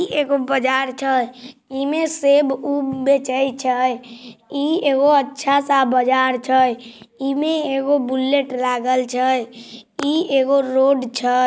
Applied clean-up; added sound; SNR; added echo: none; none; none; none.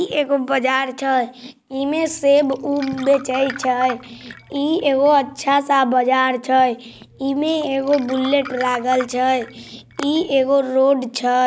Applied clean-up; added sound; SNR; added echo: none; Glass; 18 dB; none.